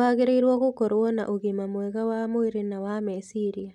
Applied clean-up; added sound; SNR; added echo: none; none; none; none.